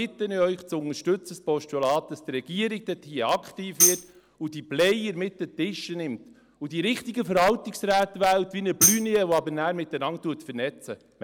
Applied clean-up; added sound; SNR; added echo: none; Tambourine; 0 dB; none.